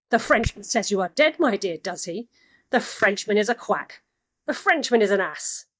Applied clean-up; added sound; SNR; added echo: neural mask model DeepFilterNet 3.